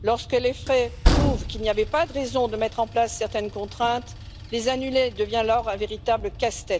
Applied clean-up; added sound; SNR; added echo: none; Train; 4 dB; none.